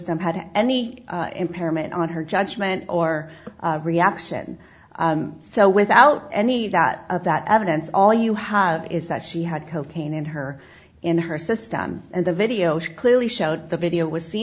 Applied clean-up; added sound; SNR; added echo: none; none; none; none.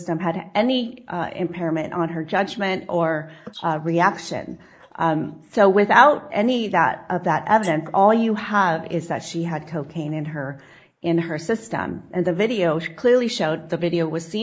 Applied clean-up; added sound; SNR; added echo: neural mask model Resemble Enhance denoiser.